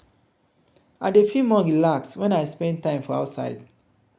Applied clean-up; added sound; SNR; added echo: none; none; none; none.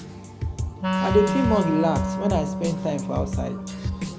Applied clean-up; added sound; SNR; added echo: none; Wind instrument, woodwind instrument + Drum kit; 0 dB; none.